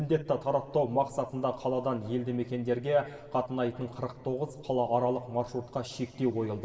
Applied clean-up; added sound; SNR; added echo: none; none; none; reverberation time 2.4 s.